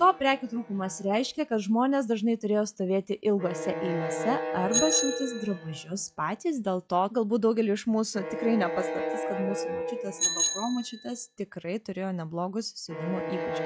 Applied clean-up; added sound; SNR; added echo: classical method log-MMSE.